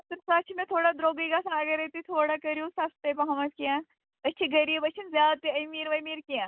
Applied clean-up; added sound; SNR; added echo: none; none; none; none.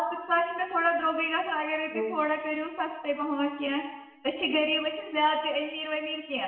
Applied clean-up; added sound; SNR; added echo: none; Brass instrument; 11 dB; reverberation time 1.0 s.